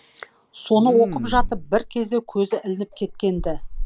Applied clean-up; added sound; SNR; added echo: none; Respiratory sounds; 7 dB; none.